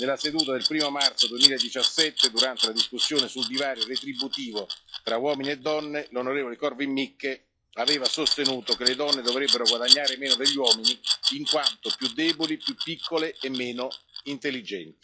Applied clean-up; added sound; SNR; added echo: classical method log-MMSE.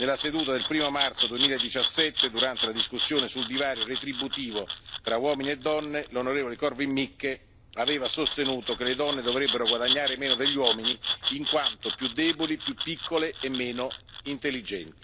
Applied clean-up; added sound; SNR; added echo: none; Glass; -2 dB; none.